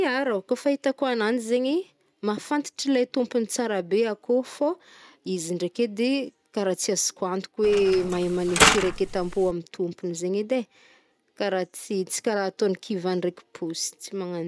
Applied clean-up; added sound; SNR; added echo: none; Mechanisms; -1 dB; none.